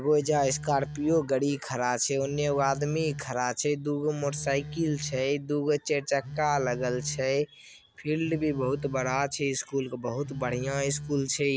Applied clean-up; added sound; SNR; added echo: none; Telephone; 13 dB; none.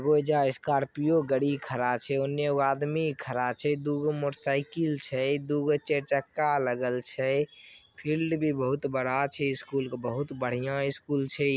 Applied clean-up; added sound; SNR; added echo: none; none; none; none.